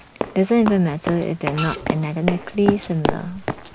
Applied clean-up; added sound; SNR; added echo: none; Printer + Run; 6 dB; none.